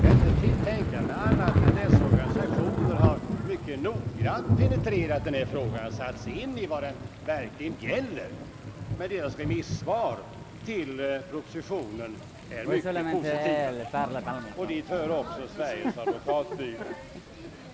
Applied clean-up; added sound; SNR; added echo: none; Thunder / Rain; -5 dB; none.